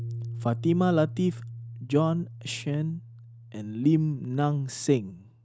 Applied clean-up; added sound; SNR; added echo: none; Piano; 12 dB; none.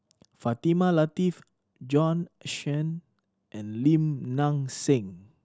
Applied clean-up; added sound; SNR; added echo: none; none; none; none.